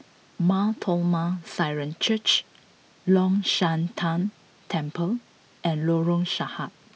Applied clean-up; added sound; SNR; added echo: none; none; none; none.